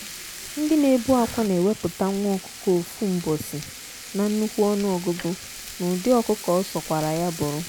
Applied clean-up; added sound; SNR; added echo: none; Frying (food); 13 dB; none.